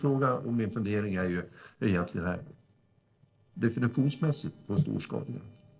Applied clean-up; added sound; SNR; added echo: neural separator model SepFormer DNS4.